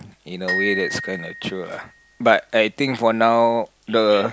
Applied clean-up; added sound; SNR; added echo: none; Glockenspiel; 11 dB; none.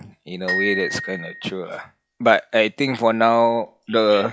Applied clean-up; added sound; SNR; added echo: classical method log-MMSE.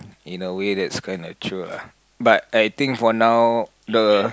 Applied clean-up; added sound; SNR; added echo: none; none; none; none.